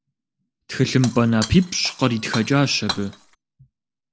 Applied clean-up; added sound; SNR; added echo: none; Shatter; 12 dB; none.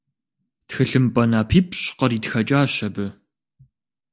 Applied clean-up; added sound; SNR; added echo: none; none; none; none.